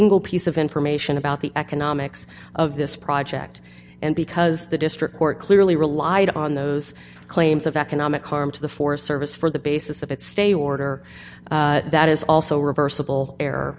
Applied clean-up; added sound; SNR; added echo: none; none; none; none.